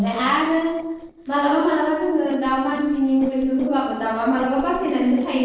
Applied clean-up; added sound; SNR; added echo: neural separator model SepFormer DNS4.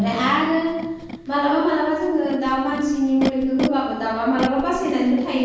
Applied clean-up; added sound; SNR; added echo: none; Animal; 10 dB; reverberation time 1.3 s.